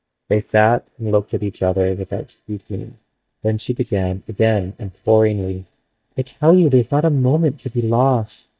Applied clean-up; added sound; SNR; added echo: neural mask model DeepFilterNet 3.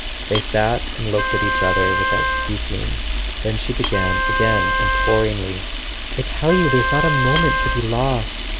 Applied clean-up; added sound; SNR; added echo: none; Wind instrument, woodwind instrument + Camera; -2 dB; none.